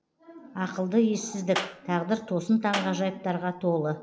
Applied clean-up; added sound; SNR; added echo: none; Clapping; 9 dB; none.